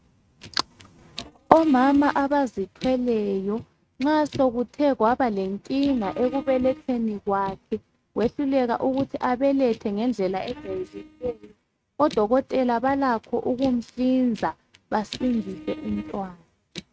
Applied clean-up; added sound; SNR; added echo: neural mask model RNNoise.